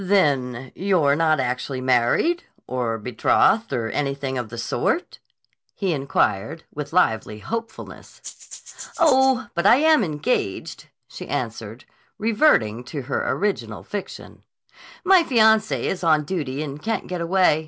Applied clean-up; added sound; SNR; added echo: none; Rattle (instrument); 14 dB; none.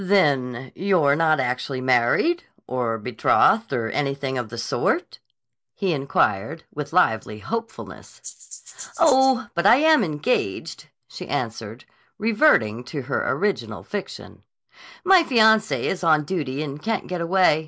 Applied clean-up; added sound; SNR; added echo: neural mask model Resemble Enhance denoiser.